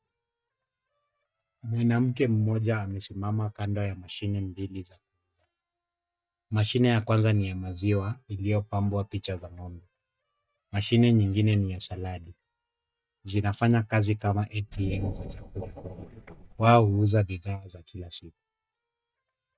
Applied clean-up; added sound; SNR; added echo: neural mask model DeepFilterNet 3.